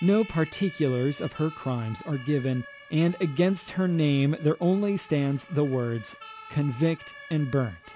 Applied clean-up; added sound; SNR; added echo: none; Siren; 19 dB; none.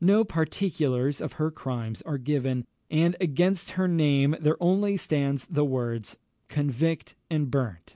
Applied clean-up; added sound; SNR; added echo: none; none; none; none.